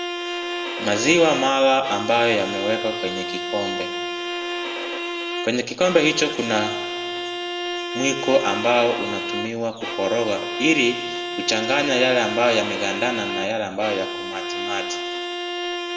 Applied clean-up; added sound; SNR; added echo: none; Bowed string instrument; 5 dB; reverberation time 1.2 s.